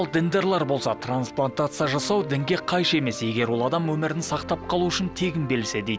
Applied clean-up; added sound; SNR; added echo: none; none; none; none.